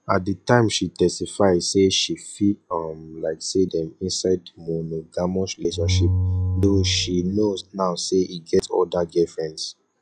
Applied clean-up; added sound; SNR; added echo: classical method log-MMSE.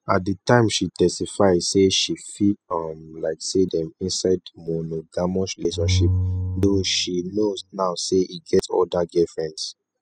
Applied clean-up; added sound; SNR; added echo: classical method spectral subtraction.